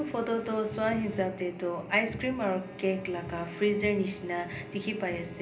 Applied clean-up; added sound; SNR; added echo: none; Bowed string instrument; 19 dB; reverberation time 0.5 s.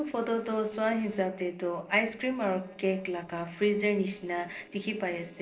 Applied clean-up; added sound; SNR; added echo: neural separator model SepFormer DNS4.